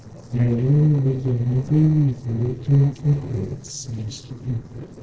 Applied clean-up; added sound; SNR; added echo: neural separator model SepFormer DNS4.